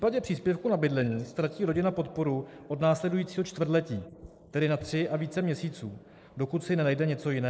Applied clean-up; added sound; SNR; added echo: neural mask model Resemble Enhance denoiser.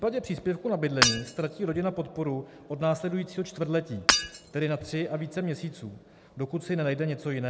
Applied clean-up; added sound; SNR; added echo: none; Shatter / Hammer; -1 dB; none.